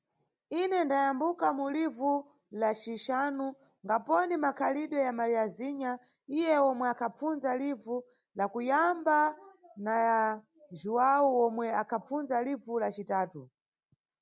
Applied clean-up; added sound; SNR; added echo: none; none; none; none.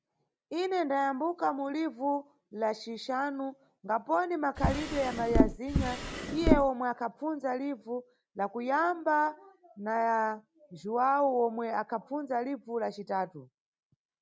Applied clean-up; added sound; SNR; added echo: none; Drawer open or close; -3 dB; none.